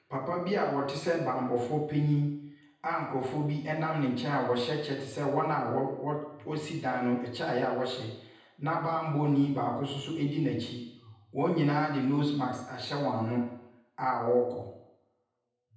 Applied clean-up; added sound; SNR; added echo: none; none; none; reverberation time 0.9 s.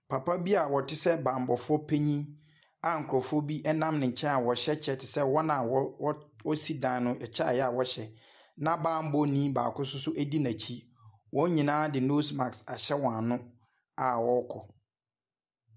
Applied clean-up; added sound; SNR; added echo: none; none; none; none.